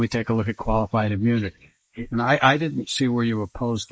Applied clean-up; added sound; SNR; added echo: neural mask model Resemble Enhance denoiser.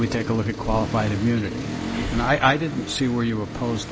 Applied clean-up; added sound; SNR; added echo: none; Accelerating, revving, vroom; 7 dB; none.